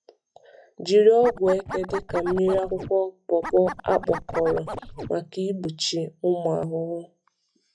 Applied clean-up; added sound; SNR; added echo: classical method log-MMSE.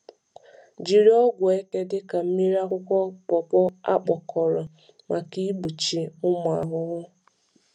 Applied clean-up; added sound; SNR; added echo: none; none; none; none.